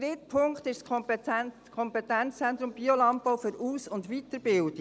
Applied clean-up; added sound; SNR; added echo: none; none; none; none.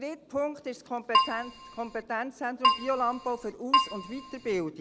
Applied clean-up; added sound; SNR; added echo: none; Keyboard (musical); -4 dB; none.